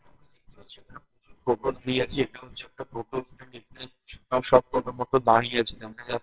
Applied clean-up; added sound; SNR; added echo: neural separator model SepFormer WHAMR!.